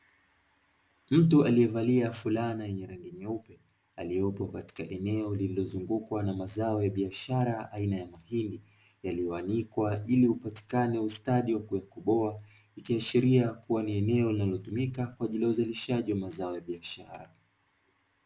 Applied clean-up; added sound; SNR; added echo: none; none; none; none.